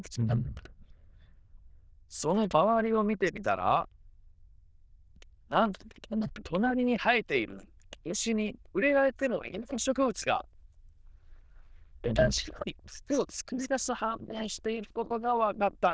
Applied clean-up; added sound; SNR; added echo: neural diffusion model UNIVERSE++.